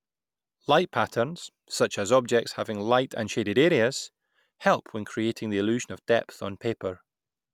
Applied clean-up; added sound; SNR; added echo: none; none; none; none.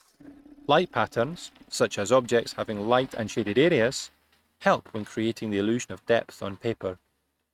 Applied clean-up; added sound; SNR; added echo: neural mask model RNNoise.